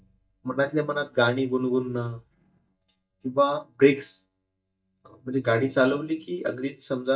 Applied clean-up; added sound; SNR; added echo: neural mask model DeepFilterNet 3.